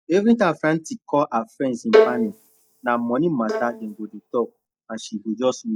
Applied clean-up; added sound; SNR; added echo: neural mask model DeepFilterNet 3.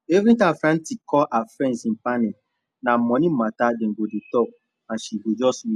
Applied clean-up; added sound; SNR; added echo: none; none; none; none.